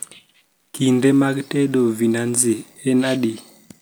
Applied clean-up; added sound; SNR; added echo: none; none; none; none.